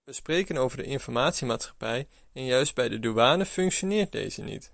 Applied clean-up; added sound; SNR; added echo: none; none; none; none.